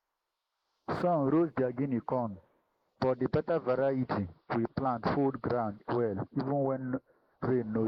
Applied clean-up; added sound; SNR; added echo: neural mask model Resemble Enhance denoiser.